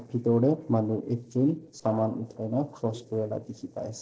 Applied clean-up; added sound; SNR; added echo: neural separator model SepFormer DNS4.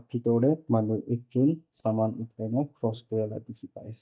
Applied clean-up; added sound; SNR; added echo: neural mask model DeepFilterNet 3.